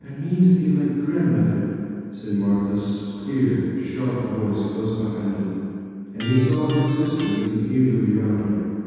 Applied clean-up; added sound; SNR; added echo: none; Electric guitar; 17 dB; reverberation time 2.1 s.